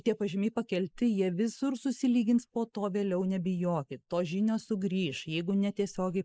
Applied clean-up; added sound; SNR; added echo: neural mask model Resemble Enhance denoiser.